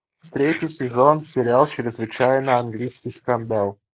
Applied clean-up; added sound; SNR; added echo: neural mask model Resemble Enhance denoiser.